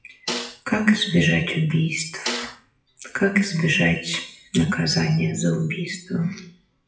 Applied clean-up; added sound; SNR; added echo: classical method WPE with log-MMSE.